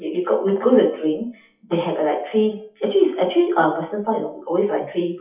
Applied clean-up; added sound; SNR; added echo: classical method WPE with log-MMSE.